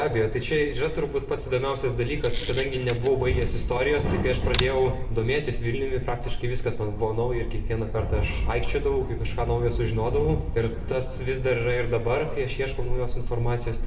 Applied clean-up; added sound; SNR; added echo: none; Camera; 10 dB; reverberation time 0.9 s.